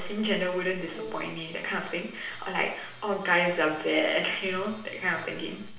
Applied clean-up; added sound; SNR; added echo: none; Brass instrument; 17 dB; reverberation time 0.7 s.